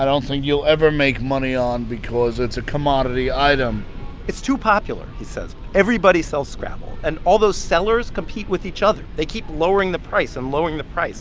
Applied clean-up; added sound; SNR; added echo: none; none; none; none.